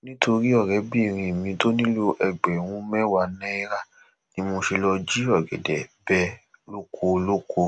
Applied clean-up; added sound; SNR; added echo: none; none; none; none.